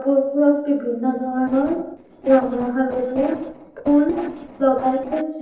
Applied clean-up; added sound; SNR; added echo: neural separator model SepFormer DNS4.